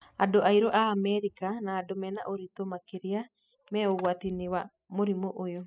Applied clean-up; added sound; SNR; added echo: classical method spectral subtraction.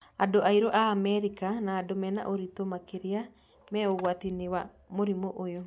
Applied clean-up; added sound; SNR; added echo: none; Telephone; 20 dB; none.